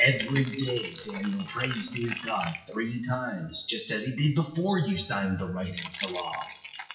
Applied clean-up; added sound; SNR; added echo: classical method WPE with log-MMSE.